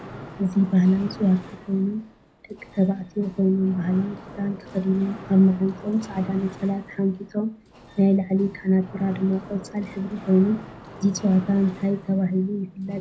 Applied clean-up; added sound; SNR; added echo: none; Mechanisms; 18 dB; reverberation time 0.4 s.